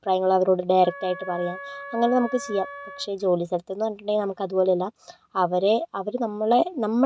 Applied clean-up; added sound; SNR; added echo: none; Wind instrument, woodwind instrument; 14 dB; none.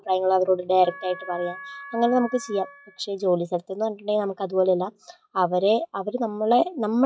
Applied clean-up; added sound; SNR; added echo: classical method log-MMSE.